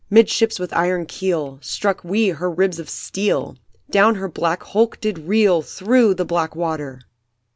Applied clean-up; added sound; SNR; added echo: none; none; none; none.